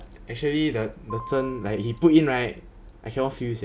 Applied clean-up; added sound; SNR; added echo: none; Piano; 17 dB; none.